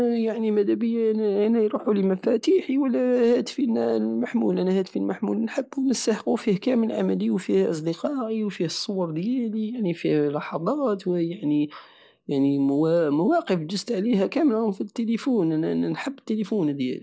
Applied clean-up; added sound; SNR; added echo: none; none; none; none.